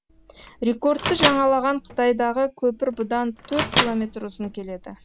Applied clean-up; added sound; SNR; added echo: none; Microwave oven; 5 dB; none.